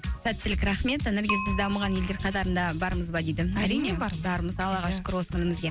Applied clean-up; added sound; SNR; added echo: none; Bicycle; 10 dB; none.